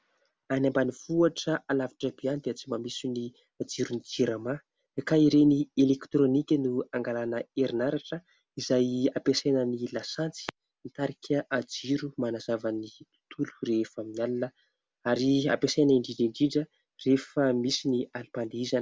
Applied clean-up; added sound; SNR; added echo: none; none; none; none.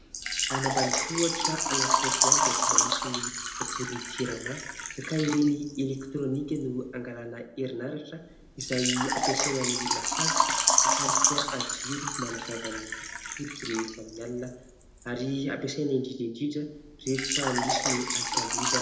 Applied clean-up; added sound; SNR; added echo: none; Water / Liquid; -3 dB; reverberation time 0.7 s.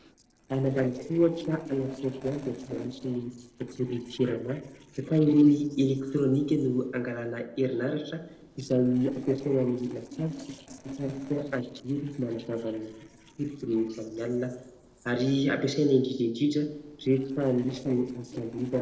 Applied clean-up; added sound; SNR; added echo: neural separator model SepFormer DNS4.